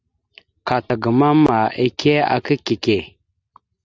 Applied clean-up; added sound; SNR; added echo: none; none; none; none.